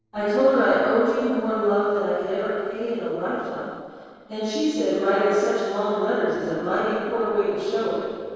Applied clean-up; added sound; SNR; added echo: neural separator model SepFormer DNS4.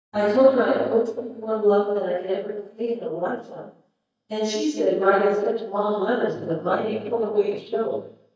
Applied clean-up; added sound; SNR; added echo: neural mask model DeepFilterNet 3.